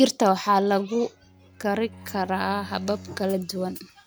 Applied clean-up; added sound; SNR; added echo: none; Bowed string instrument + Hi-hat; 20 dB; none.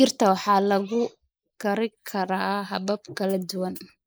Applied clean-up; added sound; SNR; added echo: neural mask model Resemble Enhance denoiser.